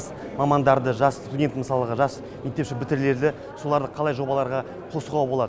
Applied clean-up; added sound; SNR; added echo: none; none; none; none.